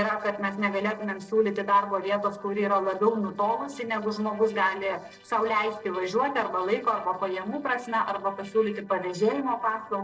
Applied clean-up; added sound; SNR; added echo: neural separator model SepFormer DNS4.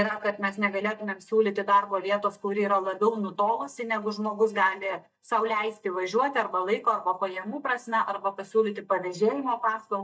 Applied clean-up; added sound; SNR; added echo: neural mask model DeepFilterNet 3.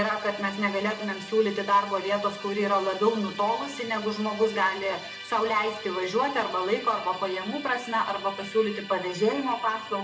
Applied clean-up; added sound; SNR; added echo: none; Musical instrument; 14 dB; reverberation time 0.8 s.